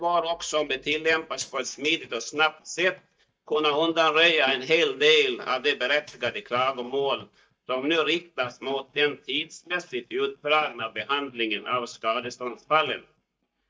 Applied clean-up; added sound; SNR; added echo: neural mask model DeepFilterNet 3.